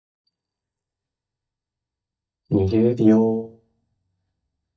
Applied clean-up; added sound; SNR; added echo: neural mask model DeepFilterNet 3.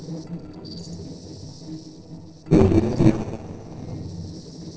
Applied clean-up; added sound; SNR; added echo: neural separator model SepFormer DNS4.